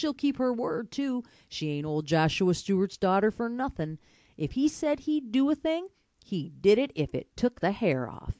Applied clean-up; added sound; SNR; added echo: none; none; none; none.